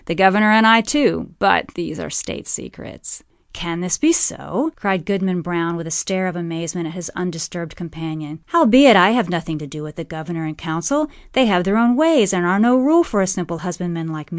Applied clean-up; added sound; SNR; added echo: none; none; none; none.